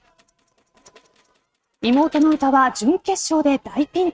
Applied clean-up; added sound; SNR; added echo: neural mask model RNNoise.